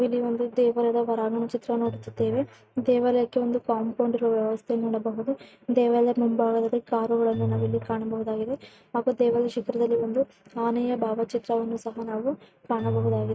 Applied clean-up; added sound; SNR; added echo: neural mask model RNNoise.